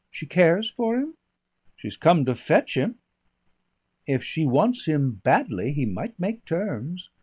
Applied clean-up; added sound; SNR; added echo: none; none; none; none.